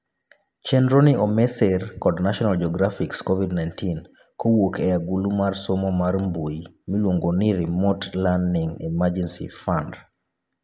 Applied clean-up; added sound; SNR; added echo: none; none; none; none.